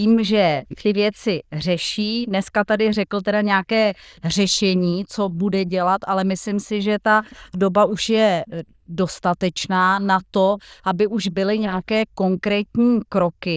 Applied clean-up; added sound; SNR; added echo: neural diffusion model UNIVERSE++.